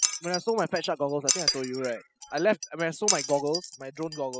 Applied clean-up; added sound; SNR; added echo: classical method spectral subtraction.